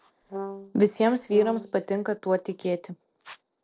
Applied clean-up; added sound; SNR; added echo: neural separator model SepFormer DNS4.